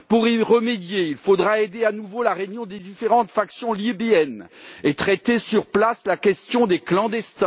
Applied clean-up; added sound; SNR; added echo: none; none; none; none.